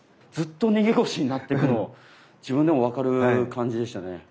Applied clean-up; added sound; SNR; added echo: none; none; none; none.